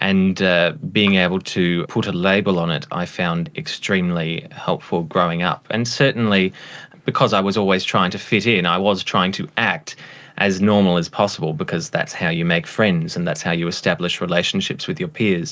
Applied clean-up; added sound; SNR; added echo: none; none; none; none.